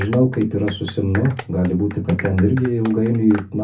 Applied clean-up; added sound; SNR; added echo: none; Clapping; 15 dB; reverberation time 0.3 s.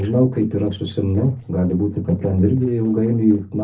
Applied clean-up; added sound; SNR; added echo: neural separator model SepFormer DNS4.